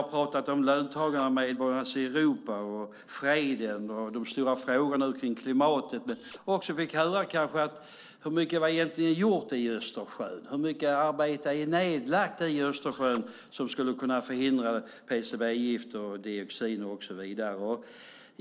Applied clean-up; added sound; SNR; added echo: neural separator model SepFormer DNS4.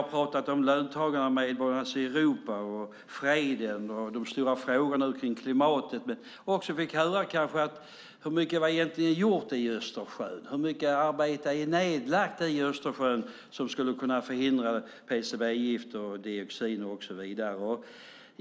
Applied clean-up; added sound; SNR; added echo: none; none; none; none.